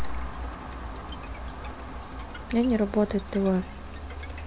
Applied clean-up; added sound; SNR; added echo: none; Explosion + Bowed string instrument; 17 dB; none.